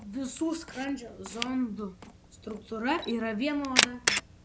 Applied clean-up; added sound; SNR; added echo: none; Camera; 1 dB; none.